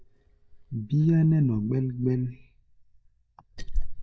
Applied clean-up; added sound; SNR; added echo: neural mask model DeepFilterNet 3.